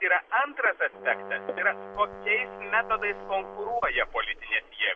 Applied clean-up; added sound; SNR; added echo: none; Brass instrument; 14 dB; none.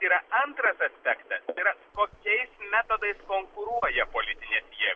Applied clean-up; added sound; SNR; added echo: none; none; none; none.